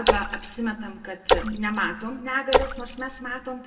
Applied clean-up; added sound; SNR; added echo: none; Splash, splatter; -2 dB; reverberation time 0.8 s.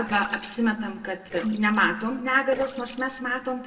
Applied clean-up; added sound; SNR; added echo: neural separator model SepFormer DNS4.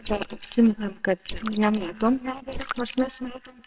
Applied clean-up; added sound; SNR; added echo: neural separator model SepFormer WHAMR!.